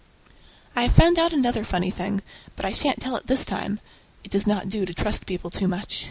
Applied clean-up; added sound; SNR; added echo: none; none; none; none.